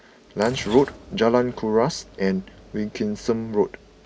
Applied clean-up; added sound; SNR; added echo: none; Sliding door / Train; 20 dB; none.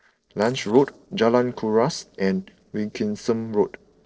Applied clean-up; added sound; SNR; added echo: neural separator model SepFormer DNS4.